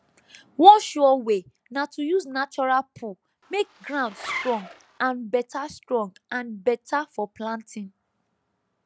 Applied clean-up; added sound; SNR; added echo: none; Zipper (clothing); 13 dB; none.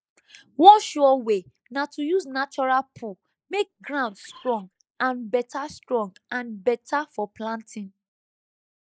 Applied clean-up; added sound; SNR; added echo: neural mask model Resemble Enhance denoiser.